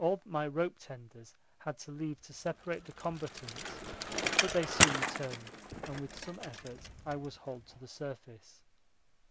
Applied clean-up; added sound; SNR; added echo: none; Bicycle; -1 dB; none.